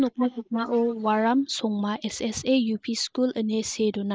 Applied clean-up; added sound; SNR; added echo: neural mask model Resemble Enhance denoiser.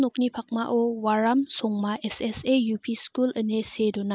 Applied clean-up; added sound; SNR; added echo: none; none; none; none.